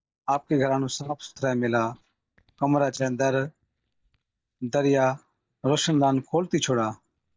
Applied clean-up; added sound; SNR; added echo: neural mask model DeepFilterNet 3.